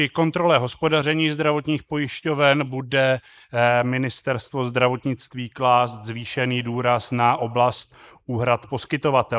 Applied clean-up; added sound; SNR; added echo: neural mask model Resemble Enhance denoiser.